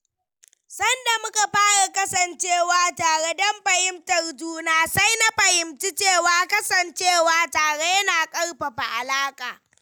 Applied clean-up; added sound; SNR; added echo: none; none; none; none.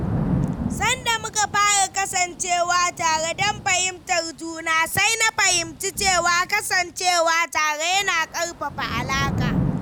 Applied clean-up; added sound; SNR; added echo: none; Thunder / Rain; 8 dB; none.